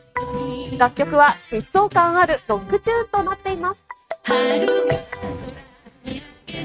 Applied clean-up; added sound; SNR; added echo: neural mask model RNNoise.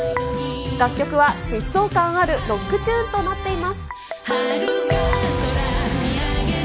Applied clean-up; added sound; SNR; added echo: none; Guitar; 7 dB; none.